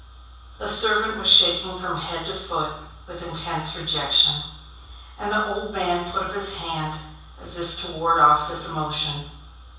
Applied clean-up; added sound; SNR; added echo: none; none; none; reverberation time 0.7 s.